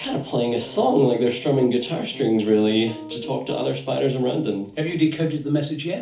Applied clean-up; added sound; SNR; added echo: none; Piano; 16 dB; reverberation time 0.4 s.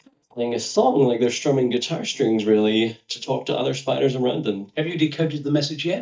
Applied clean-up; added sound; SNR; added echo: neural mask model DeepFilterNet 3.